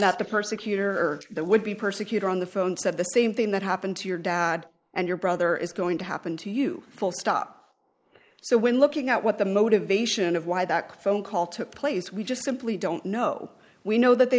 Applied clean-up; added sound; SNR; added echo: neural mask model Resemble Enhance denoiser.